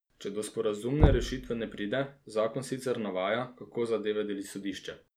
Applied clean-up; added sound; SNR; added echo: none; Knock; -1 dB; none.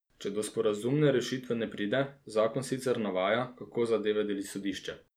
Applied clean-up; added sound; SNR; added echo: none; none; none; none.